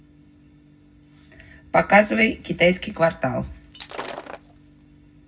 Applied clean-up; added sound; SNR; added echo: none; Shatter; 13 dB; reverberation time 0.4 s.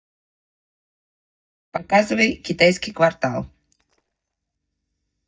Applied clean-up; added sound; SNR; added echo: neural mask model DeepFilterNet 3.